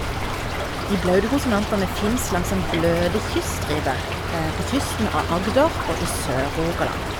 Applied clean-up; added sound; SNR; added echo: none; Stream / Trickle, dribble; 2 dB; none.